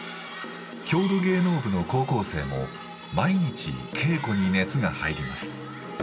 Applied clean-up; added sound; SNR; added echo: none; none; none; reverberation time 0.2 s.